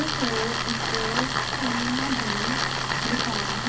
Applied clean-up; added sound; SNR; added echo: none; Tools; -5 dB; reverberation time 0.4 s.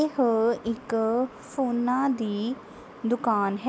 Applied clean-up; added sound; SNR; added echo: none; none; none; none.